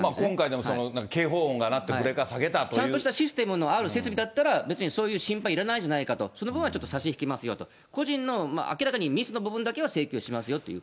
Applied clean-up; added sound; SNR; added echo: none; none; none; none.